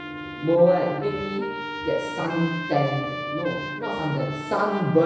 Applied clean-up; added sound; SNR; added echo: none; Trumpet; 9 dB; reverberation time 1.0 s.